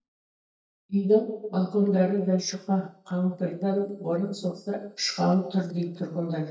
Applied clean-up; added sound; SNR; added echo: neural mask model DeepFilterNet 3.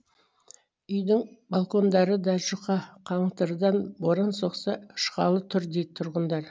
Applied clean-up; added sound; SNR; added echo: none; none; none; none.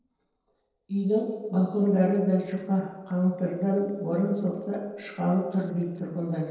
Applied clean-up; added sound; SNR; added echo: neural separator model SepFormer DNS4.